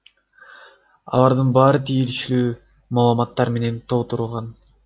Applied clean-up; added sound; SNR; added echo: none; none; none; none.